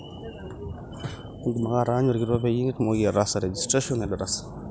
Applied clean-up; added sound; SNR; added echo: none; none; none; none.